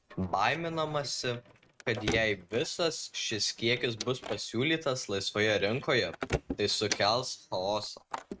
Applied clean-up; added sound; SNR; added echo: neural mask model RNNoise.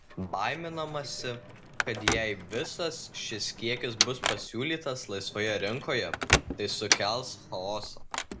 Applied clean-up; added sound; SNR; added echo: none; Motor vehicle (road) + Telephone; 0 dB; none.